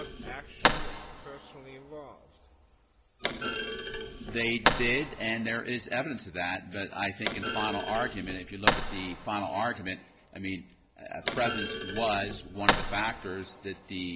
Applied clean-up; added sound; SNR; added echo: none; Thump, thud; -1 dB; none.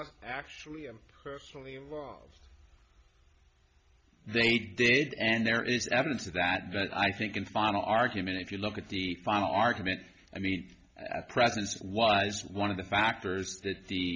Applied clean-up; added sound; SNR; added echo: none; none; none; none.